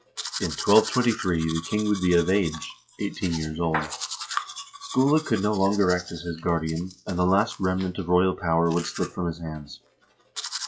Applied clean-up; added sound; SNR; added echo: classical method log-MMSE.